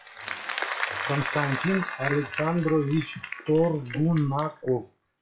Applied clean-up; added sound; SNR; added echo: classical method WPE with log-MMSE.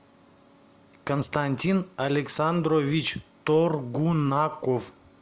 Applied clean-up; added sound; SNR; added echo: none; none; none; none.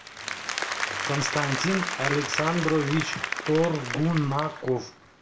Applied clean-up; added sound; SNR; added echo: none; Applause; 4 dB; reverberation time 0.2 s.